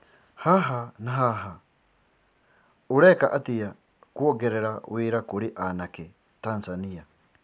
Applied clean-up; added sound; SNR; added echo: none; none; none; none.